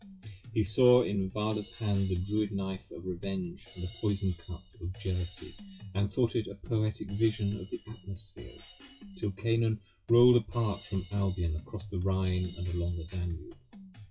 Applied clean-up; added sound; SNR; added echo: classical method WPE with log-MMSE.